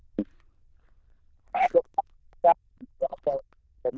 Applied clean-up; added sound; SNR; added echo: neural diffusion model UNIVERSE++.